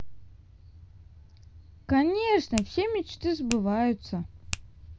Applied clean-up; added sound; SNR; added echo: none; Finger snapping; 11 dB; none.